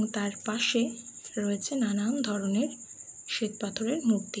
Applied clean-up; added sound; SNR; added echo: none; none; none; none.